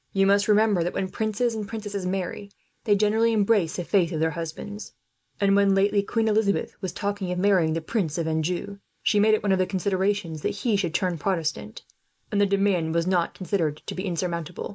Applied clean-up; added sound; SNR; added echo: neural mask model Resemble Enhance denoiser.